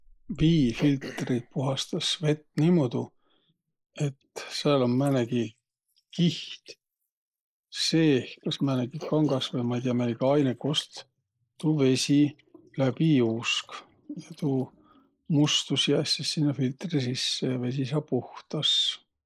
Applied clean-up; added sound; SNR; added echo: neural mask model Resemble Enhance denoiser.